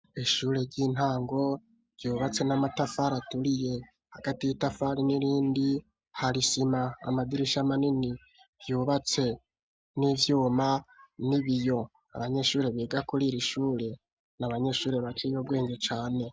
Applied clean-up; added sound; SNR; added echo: none; none; none; none.